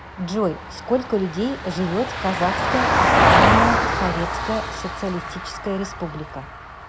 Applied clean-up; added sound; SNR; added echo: none; Vehicle; -3 dB; none.